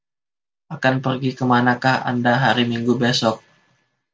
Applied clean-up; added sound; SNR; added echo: none; none; none; none.